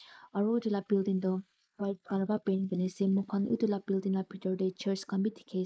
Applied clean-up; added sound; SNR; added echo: neural mask model Resemble Enhance denoiser.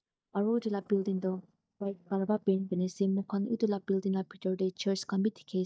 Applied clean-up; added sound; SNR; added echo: neural mask model DeepFilterNet 3.